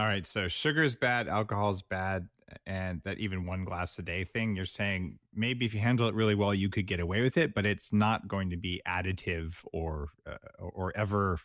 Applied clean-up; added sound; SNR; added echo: none; none; none; none.